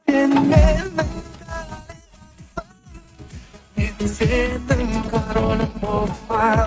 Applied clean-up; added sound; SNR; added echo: neural mask model RNNoise.